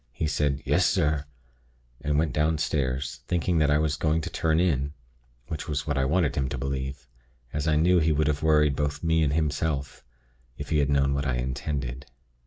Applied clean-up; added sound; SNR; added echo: none; none; none; none.